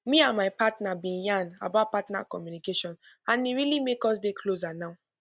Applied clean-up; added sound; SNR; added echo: none; none; none; none.